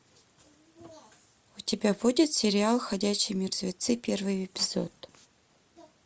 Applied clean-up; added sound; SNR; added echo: none; none; none; none.